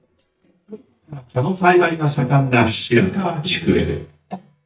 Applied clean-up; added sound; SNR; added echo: neural mask model DeepFilterNet 3.